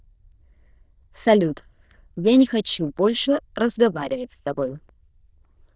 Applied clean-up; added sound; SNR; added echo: neural diffusion model UNIVERSE++.